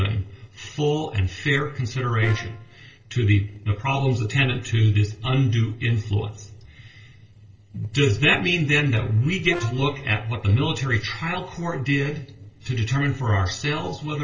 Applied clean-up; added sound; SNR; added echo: neural separator model SepFormer DNS4.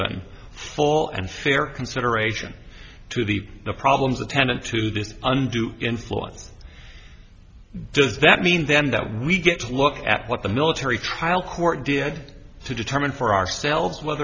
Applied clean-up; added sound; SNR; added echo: none; none; none; none.